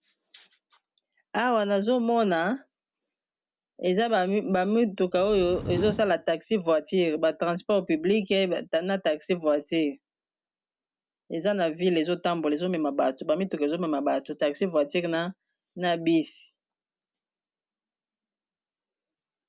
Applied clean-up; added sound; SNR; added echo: none; Whoosh, swoosh, swish; 11 dB; none.